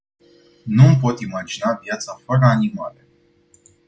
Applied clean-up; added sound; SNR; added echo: none; none; none; none.